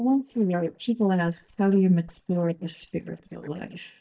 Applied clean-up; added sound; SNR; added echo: neural mask model DeepFilterNet 3.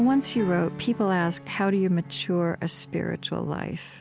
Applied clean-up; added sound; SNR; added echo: none; none; none; none.